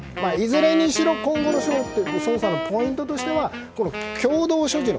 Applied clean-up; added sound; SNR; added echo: none; Wind instrument, woodwind instrument; 9 dB; none.